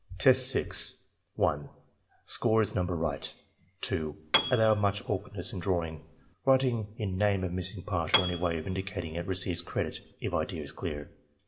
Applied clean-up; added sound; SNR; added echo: none; Piano; 6 dB; reverberation time 0.6 s.